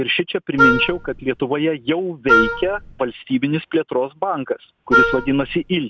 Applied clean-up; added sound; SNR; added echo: none; Wind instrument, woodwind instrument; -1 dB; none.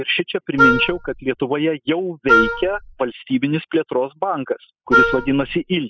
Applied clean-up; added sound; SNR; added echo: classical method spectral subtraction.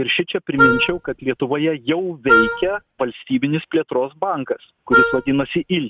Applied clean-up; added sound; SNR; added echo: neural mask model RNNoise.